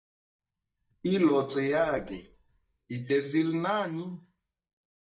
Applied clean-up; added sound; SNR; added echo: neural mask model DeepFilterNet 3.